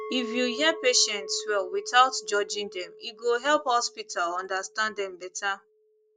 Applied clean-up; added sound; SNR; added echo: none; Chink, clink; 14 dB; none.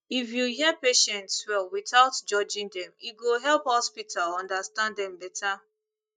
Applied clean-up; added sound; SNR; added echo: neural mask model DeepFilterNet 3.